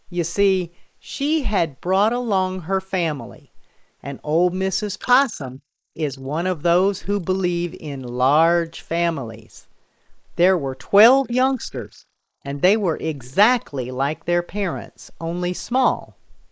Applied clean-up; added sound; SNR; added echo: neural mask model Resemble Enhance denoiser.